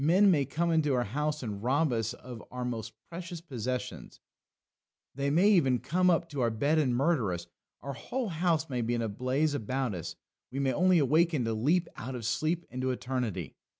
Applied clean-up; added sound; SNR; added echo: none; none; none; none.